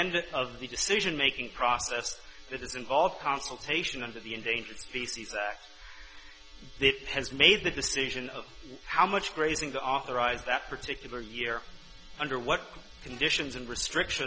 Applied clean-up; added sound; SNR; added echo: none; none; none; none.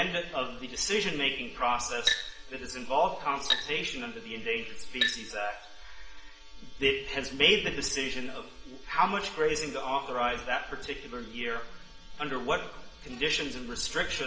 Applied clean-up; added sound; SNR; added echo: none; Glass; 4 dB; reverberation time 0.8 s.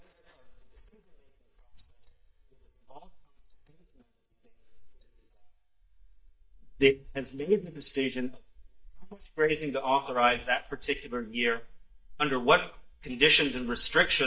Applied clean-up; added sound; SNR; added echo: neural mask model DeepFilterNet 3.